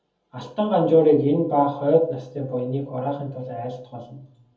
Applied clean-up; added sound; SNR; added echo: none; none; none; reverberation time 0.7 s.